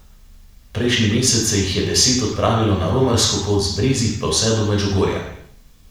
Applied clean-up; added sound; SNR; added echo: none; none; none; reverberation time 0.7 s.